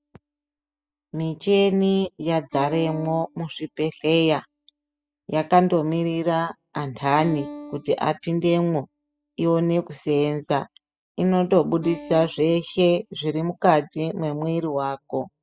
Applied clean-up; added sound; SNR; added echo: classical method spectral subtraction.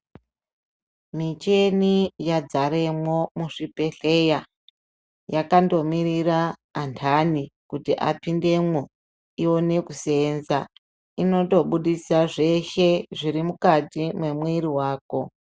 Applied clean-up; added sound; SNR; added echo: none; none; none; none.